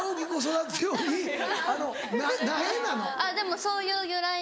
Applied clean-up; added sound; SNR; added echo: none; none; none; none.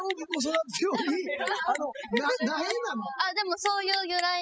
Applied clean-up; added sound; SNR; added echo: classical method spectral subtraction.